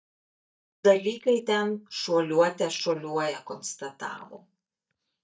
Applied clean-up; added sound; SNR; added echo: neural mask model DeepFilterNet 3.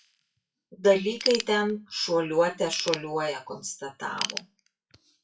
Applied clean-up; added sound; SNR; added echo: classical method WPE with log-MMSE.